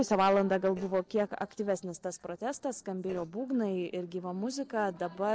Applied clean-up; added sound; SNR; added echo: neural separator model SepFormer DNS4.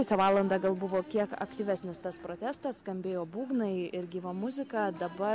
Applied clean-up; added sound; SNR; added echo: none; none; none; none.